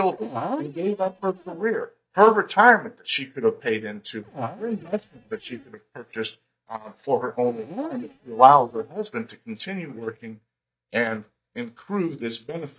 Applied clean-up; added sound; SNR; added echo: neural mask model DeepFilterNet 3.